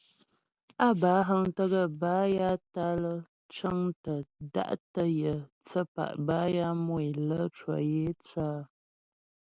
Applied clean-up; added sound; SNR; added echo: none; none; none; none.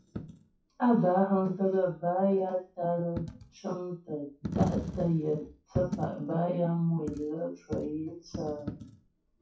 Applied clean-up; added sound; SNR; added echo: classical method WPE with log-MMSE.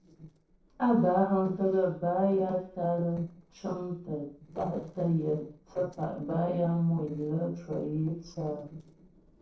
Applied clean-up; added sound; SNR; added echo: neural separator model SepFormer DNS4.